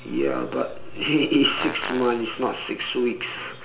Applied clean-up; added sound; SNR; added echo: none; Fart; 14 dB; reverberation time 1.4 s.